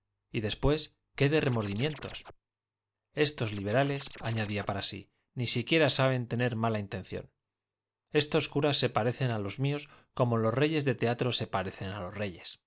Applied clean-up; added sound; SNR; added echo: neural mask model Resemble Enhance denoiser.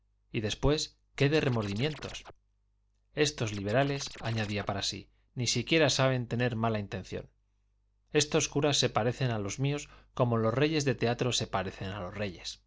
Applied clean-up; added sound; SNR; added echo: none; Scratching (performance technique); 16 dB; none.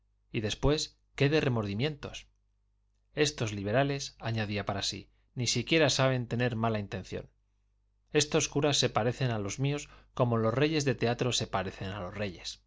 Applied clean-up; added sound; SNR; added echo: none; none; none; none.